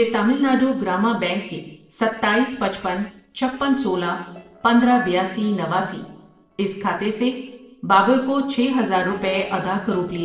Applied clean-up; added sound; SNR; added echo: neural separator model SepFormer DNS4.